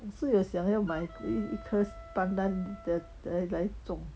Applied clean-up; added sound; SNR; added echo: none; Wind instrument, woodwind instrument; 19 dB; none.